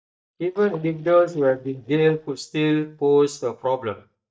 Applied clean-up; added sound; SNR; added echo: neural mask model DeepFilterNet 3.